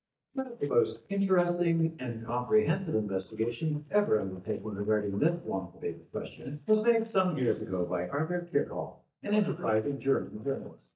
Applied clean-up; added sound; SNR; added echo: neural mask model DeepFilterNet 3.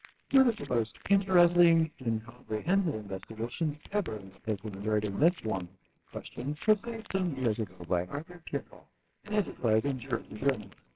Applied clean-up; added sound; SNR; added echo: neural separator model SepFormer WHAMR!.